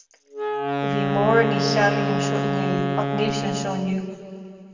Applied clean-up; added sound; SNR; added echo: none; Wind instrument, woodwind instrument; 0 dB; reverberation time 2.2 s.